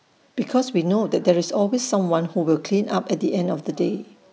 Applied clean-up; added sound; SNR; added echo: none; none; none; none.